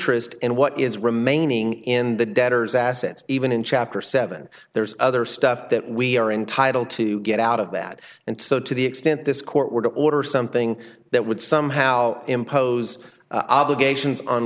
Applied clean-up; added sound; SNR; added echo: none; none; none; none.